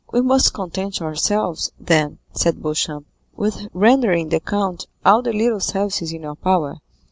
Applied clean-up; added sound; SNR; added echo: none; none; none; none.